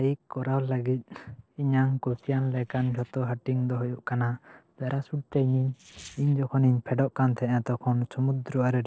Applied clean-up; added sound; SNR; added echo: neural separator model SepFormer DNS4.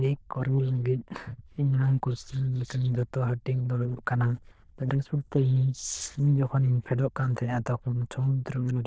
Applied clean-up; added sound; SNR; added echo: neural diffusion model UNIVERSE++.